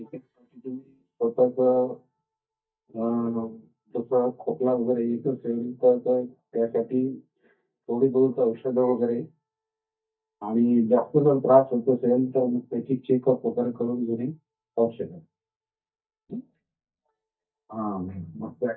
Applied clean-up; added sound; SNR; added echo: neural mask model DeepFilterNet 3.